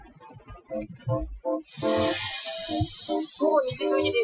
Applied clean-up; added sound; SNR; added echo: classical method Wiener filter.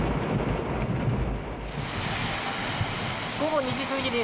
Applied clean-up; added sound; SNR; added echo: none; none; none; none.